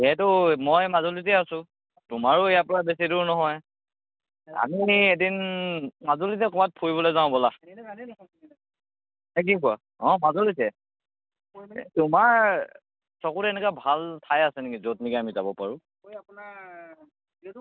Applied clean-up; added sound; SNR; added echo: none; none; none; none.